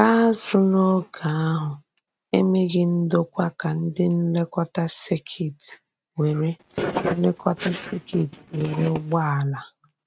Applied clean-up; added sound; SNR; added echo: neural mask model RNNoise.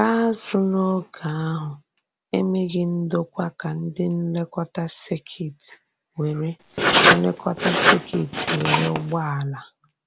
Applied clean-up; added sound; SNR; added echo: none; Writing; -4 dB; none.